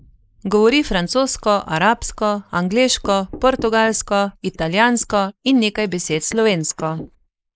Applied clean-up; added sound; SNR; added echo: neural mask model Resemble Enhance denoiser.